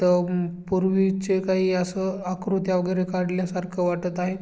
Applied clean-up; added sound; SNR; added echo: none; none; none; none.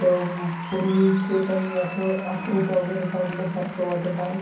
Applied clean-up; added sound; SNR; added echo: none; Applause; 13 dB; reverberation time 0.6 s.